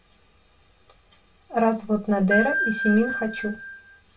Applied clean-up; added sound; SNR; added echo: none; Ringtone / Bell; 1 dB; reverberation time 0.2 s.